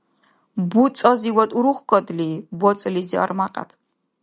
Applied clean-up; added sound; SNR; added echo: none; none; none; none.